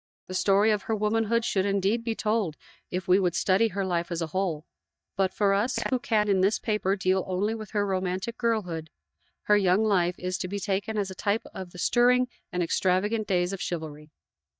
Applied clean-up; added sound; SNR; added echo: neural mask model DeepFilterNet 3.